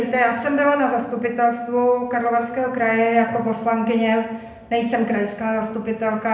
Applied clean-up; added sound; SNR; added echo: none; none; none; reverberation time 0.7 s.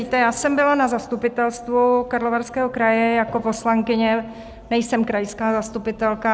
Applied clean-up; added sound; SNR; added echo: none; none; none; none.